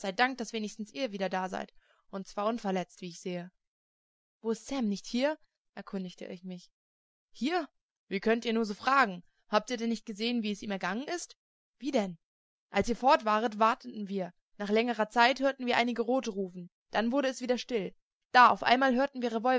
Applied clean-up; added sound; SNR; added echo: none; none; none; none.